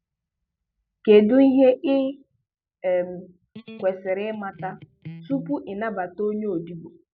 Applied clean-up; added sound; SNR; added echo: none; Electric guitar; 17 dB; none.